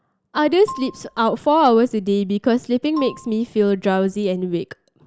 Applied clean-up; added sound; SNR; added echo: none; Marimba, xylophone; 20 dB; none.